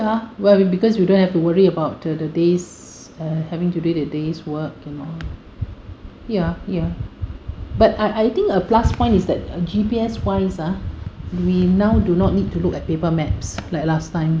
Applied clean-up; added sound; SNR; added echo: none; none; none; none.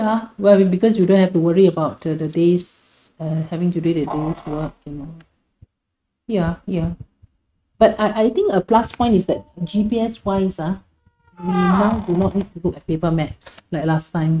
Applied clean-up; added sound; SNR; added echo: neural mask model RNNoise.